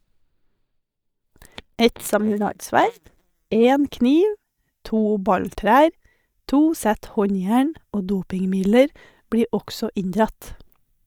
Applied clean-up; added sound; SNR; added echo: neural mask model DeepFilterNet 3.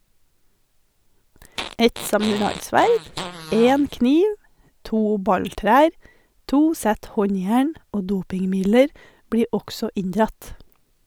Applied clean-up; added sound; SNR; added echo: none; Fart; 12 dB; none.